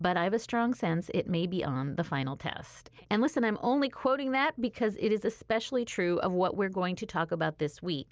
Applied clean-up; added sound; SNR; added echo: none; none; none; none.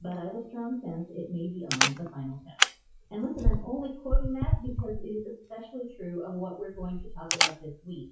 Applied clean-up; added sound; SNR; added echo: classical method WPE with log-MMSE.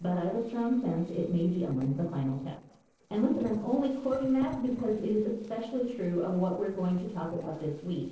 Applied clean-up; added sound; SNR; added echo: neural separator model SepFormer DNS4.